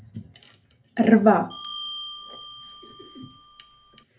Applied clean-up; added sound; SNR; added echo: none; Bell; 14 dB; reverberation time 0.3 s.